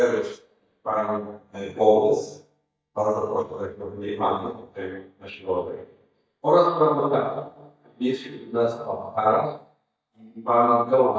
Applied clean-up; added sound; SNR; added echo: neural mask model DeepFilterNet 3.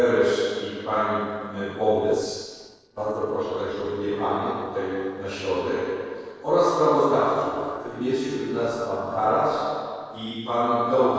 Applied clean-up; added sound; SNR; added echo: neural separator model SepFormer DNS4.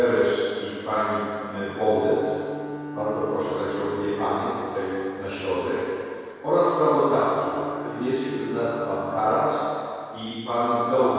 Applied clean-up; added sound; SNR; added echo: none; Bowed string instrument; 15 dB; reverberation time 2.2 s.